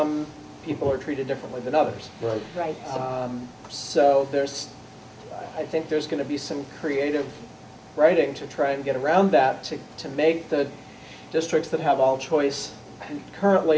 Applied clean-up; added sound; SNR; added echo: none; none; none; none.